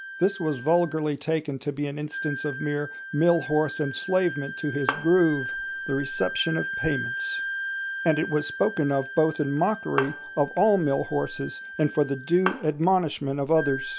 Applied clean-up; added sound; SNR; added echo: none; Wind instrument, woodwind instrument + Bowed string instrument; 9 dB; none.